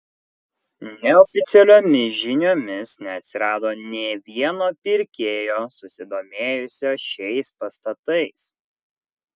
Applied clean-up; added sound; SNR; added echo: none; none; none; none.